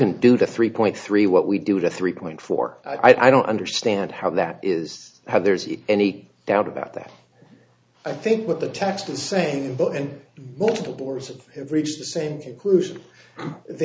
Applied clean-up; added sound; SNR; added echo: none; none; none; none.